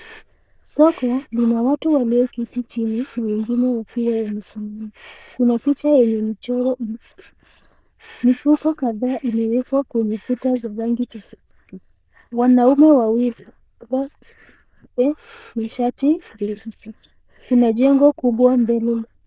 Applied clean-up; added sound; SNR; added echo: neural diffusion model UNIVERSE++.